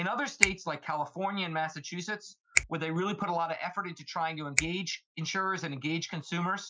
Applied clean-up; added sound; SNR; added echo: classical method Wiener filter.